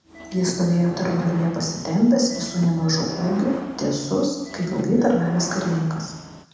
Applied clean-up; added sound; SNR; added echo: none; Subway, metro, underground / Sliding door; 13 dB; reverberation time 1.0 s.